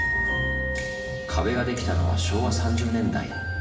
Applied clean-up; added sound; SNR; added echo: none; none; none; reverberation time 1.1 s.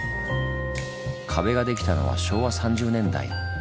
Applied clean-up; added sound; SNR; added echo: none; none; none; none.